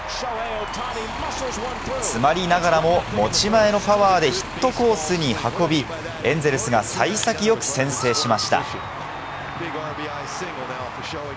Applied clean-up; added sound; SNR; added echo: none; Bus; 13 dB; none.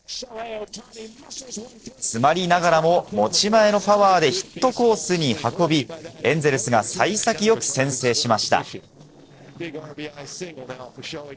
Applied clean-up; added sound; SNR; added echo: neural separator model SepFormer DNS4.